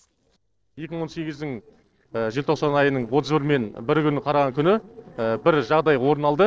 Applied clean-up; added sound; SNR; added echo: neural separator model SepFormer DNS4.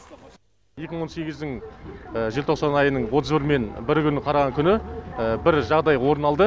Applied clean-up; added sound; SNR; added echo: none; none; none; none.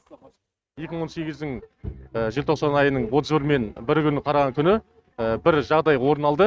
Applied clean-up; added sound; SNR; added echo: neural mask model RNNoise.